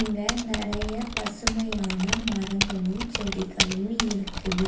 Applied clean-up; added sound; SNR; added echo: none; Typing; 2 dB; reverberation time 0.4 s.